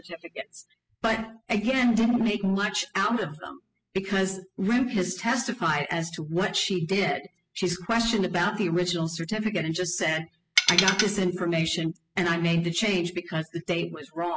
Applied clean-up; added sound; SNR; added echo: classical method spectral subtraction.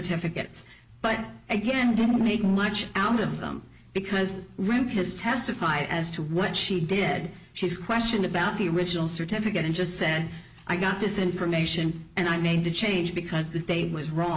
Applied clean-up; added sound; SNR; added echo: none; none; none; none.